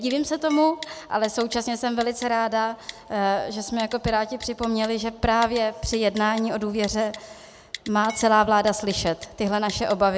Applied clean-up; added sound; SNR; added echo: none; Typing + Glass; 20 dB; none.